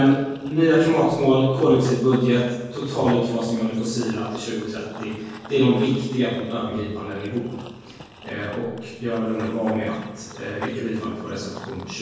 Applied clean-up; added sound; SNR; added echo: none; Run / Bird vocalization, bird call, bird song; 20 dB; reverberation time 1.3 s.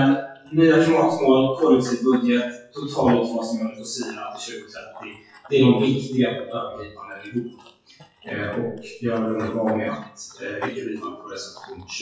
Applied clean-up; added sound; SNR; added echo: classical method WPE with log-MMSE.